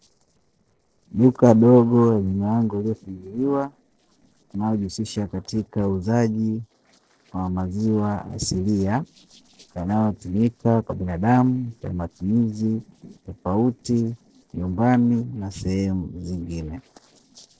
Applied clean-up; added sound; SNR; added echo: neural separator model SepFormer DNS4.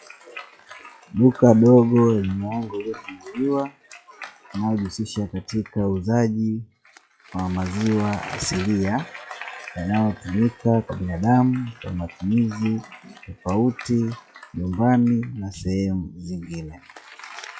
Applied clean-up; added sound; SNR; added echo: classical method log-MMSE.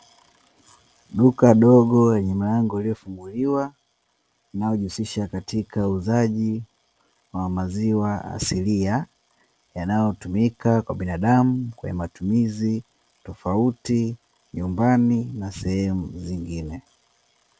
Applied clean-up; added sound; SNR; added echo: none; none; none; none.